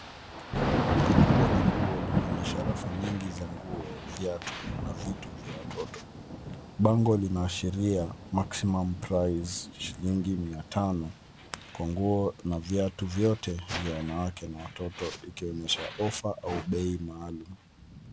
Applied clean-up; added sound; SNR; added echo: none; Thunder / Rain; 2 dB; none.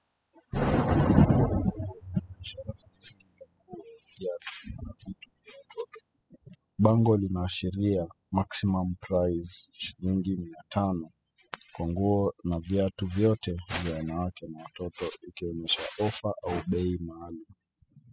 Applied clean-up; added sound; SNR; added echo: classical method spectral subtraction.